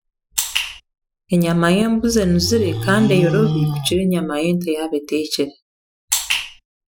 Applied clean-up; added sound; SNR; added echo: classical method Wiener filter.